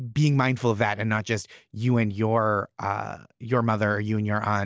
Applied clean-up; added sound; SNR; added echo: none; none; none; none.